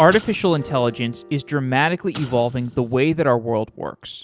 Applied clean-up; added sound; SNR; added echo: none; Explosion + Piano; 20 dB; none.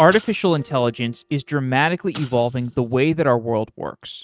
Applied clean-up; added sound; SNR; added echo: neural mask model RNNoise.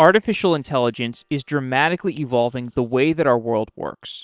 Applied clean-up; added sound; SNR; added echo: neural separator model SepFormer WHAM!.